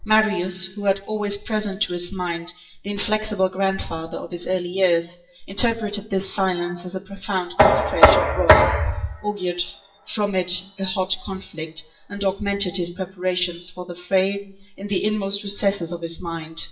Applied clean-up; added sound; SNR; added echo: classical method WPE with log-MMSE.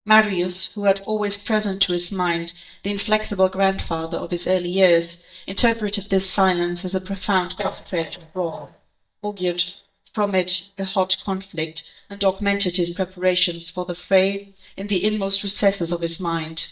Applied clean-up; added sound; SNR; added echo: neural mask model DeepFilterNet 3.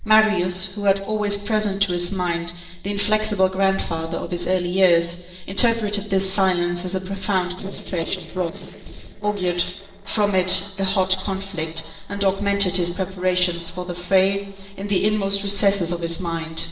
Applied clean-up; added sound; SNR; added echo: neural separator model SepFormer DNS4.